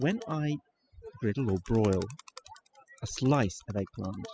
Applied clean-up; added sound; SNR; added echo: classical method spectral subtraction.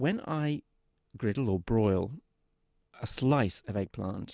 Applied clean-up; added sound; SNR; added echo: none; none; none; none.